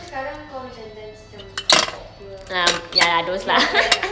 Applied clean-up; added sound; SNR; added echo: none; Bicycle; 1 dB; none.